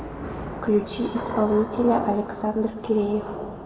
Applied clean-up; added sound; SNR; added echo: none; Thunder / Rain; 8 dB; reverberation time 1.7 s.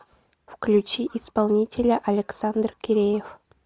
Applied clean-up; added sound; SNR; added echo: none; none; none; none.